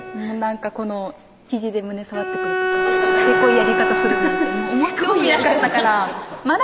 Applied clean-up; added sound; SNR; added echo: none; Bowed string instrument; 2 dB; none.